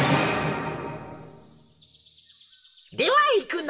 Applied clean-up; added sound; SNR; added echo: none; none; none; reverberation time 1.7 s.